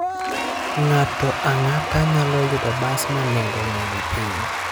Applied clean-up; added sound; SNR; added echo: none; Applause / Crowd / Cheering; 3 dB; none.